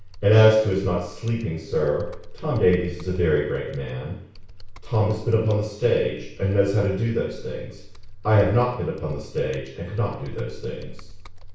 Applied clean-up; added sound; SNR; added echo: none; Computer keyboard; 15 dB; reverberation time 0.6 s.